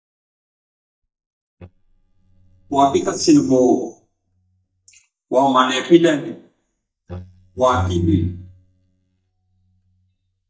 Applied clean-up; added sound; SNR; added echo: neural mask model DeepFilterNet 3.